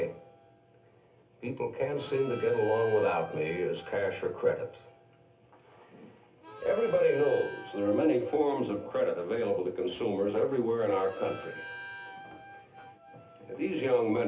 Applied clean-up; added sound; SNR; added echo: none; Harmonica; 18 dB; reverberation time 0.3 s.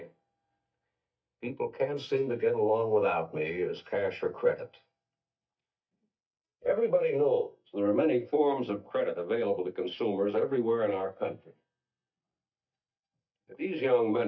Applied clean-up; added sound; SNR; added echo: neural mask model DeepFilterNet 3.